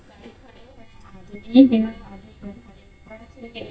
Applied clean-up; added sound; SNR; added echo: neural mask model DeepFilterNet 3.